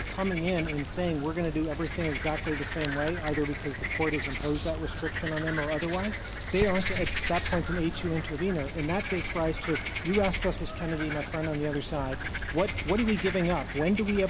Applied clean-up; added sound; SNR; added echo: none; Frog; 3 dB; none.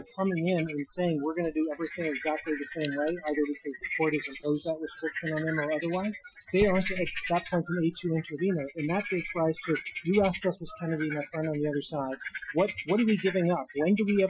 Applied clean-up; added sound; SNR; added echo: classical method Wiener filter.